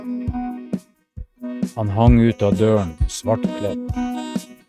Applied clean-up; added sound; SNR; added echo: neural mask model RNNoise.